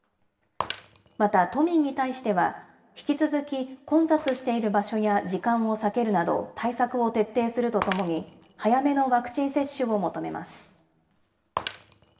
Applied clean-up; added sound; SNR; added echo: none; Shatter; 16 dB; reverberation time 1.9 s.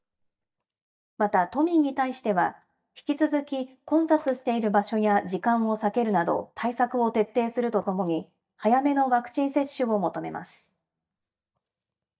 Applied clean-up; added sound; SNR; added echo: neural mask model DeepFilterNet 3.